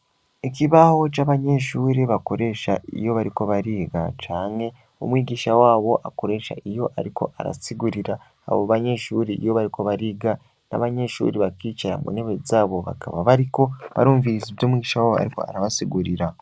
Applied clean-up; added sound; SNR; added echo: none; none; none; none.